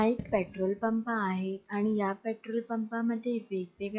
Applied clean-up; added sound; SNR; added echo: classical method log-MMSE.